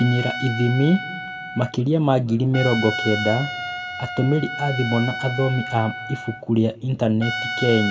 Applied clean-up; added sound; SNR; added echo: none; Trumpet; 8 dB; reverberation time 1.1 s.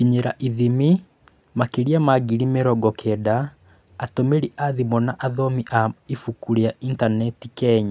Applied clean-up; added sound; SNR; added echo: none; none; none; none.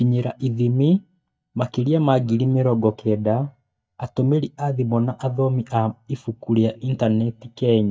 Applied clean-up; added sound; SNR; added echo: neural mask model DeepFilterNet 3.